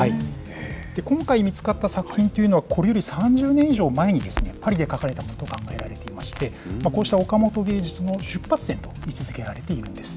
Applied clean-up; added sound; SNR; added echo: none; Crackle; 17 dB; none.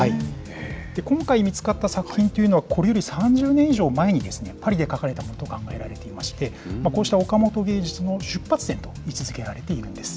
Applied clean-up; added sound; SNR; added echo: none; none; none; none.